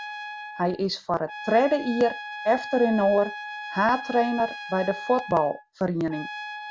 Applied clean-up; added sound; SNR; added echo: none; Trumpet; 12 dB; none.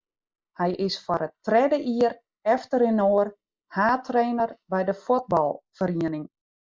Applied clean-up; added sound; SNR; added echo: neural mask model Resemble Enhance denoiser.